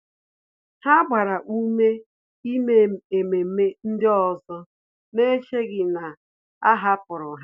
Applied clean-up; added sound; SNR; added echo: none; none; none; none.